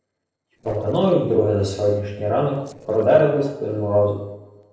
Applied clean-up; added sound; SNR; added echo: neural separator model SepFormer DNS4.